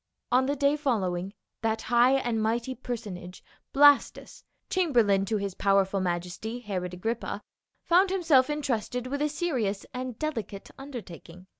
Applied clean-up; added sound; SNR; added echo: none; none; none; none.